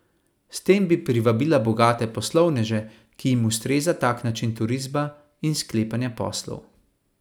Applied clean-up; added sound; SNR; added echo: none; none; none; none.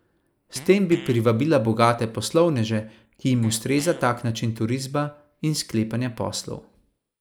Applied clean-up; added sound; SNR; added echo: neural mask model Resemble Enhance denoiser.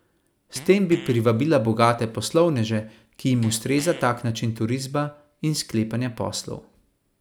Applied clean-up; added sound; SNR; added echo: none; Fart; 18 dB; none.